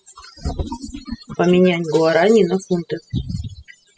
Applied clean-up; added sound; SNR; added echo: classical method spectral subtraction.